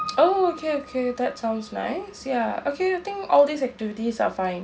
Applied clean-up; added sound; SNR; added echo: none; Piano; 18 dB; none.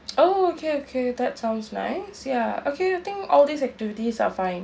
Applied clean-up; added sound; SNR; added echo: none; none; none; none.